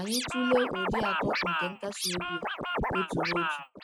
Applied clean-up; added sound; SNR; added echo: neural mask model RNNoise.